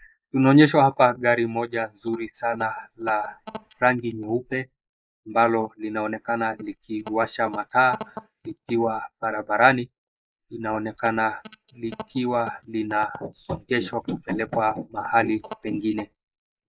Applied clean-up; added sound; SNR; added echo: neural mask model Resemble Enhance denoiser.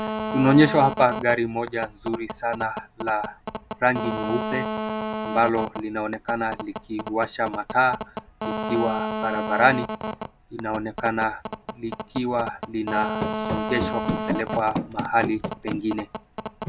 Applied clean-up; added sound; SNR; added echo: none; Telephone + Run; 5 dB; none.